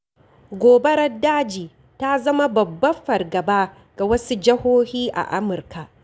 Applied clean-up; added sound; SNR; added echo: none; none; none; none.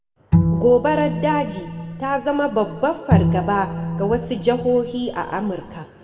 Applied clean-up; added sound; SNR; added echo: none; Bowed string instrument; 2 dB; reverberation time 2.2 s.